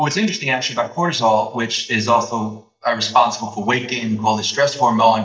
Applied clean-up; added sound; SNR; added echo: neural mask model DeepFilterNet 3.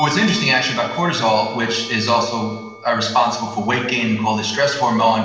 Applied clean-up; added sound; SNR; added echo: none; Musical instrument; 17 dB; reverberation time 1.1 s.